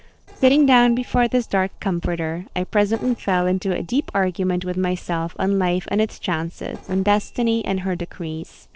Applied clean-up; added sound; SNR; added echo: neural separator model SepFormer DNS4.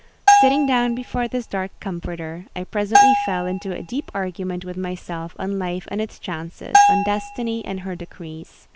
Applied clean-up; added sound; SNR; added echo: none; Bell; -4 dB; none.